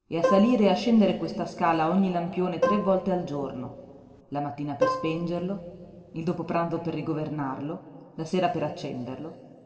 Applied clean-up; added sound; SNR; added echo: none; Plucked string instrument; 5 dB; reverberation time 2.2 s.